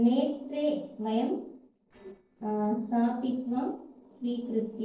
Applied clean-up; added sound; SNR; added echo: neural separator model SepFormer DNS4.